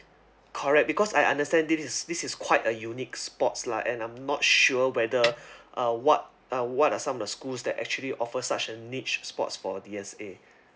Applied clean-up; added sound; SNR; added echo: none; Snare drum; 8 dB; none.